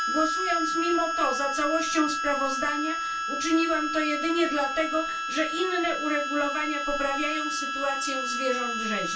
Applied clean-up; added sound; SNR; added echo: none; Harmonica; 1 dB; reverberation time 0.2 s.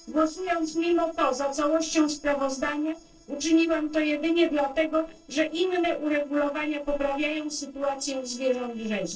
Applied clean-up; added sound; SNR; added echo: neural separator model SepFormer DNS4.